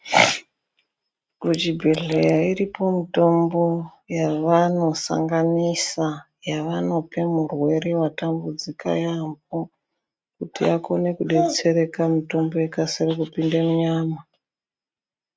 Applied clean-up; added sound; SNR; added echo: neural mask model RNNoise.